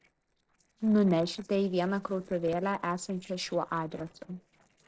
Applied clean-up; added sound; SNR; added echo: neural separator model SepFormer DNS4.